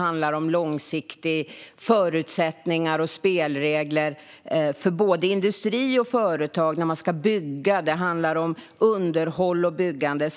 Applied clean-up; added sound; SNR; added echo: none; none; none; none.